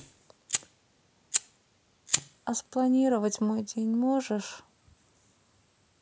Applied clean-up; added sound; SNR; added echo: none; Fire; 8 dB; none.